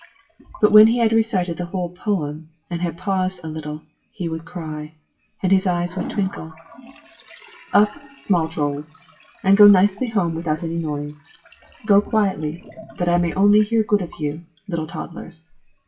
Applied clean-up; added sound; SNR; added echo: classical method WPE with log-MMSE.